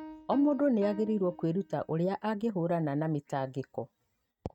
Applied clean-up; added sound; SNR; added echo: neural mask model RNNoise.